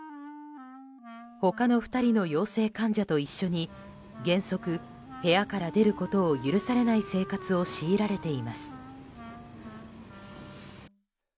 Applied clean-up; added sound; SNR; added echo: none; Wind instrument, woodwind instrument; 17 dB; none.